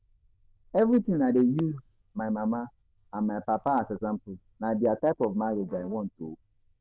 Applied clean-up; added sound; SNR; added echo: neural diffusion model UNIVERSE++.